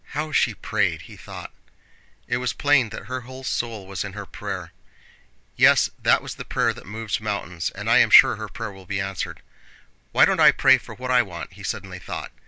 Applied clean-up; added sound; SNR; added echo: none; none; none; none.